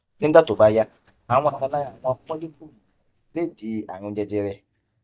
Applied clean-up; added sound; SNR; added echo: neural mask model DeepFilterNet 3.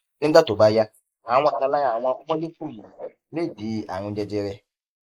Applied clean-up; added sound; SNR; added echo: neural mask model Resemble Enhance denoiser.